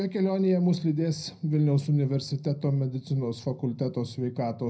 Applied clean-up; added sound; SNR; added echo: none; none; none; reverberation time 0.4 s.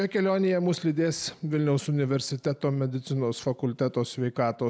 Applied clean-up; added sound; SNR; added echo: none; none; none; none.